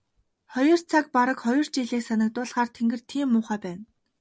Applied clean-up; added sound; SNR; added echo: none; none; none; none.